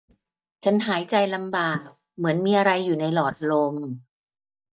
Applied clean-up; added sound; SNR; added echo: neural mask model DeepFilterNet 3.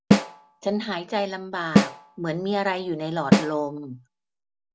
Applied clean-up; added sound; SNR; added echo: none; Snare drum; -4 dB; none.